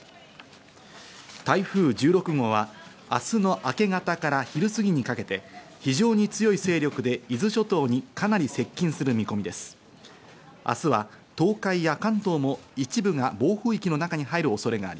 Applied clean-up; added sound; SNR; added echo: none; none; none; none.